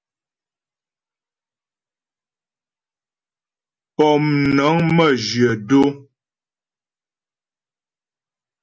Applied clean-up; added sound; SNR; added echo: none; none; none; none.